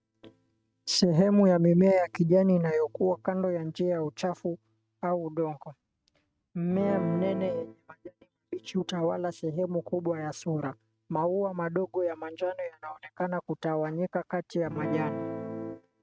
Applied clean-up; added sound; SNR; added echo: neural mask model RNNoise.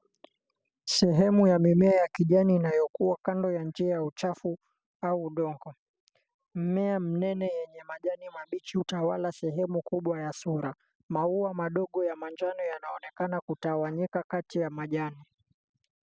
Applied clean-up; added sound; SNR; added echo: none; none; none; none.